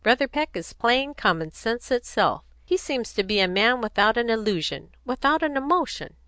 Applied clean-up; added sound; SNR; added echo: none; none; none; none.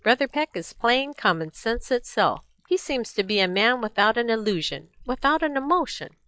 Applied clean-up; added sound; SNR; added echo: classical method log-MMSE.